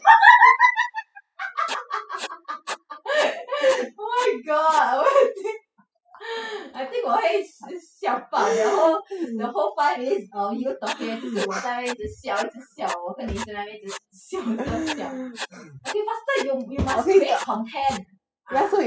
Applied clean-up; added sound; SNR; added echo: classical method spectral subtraction.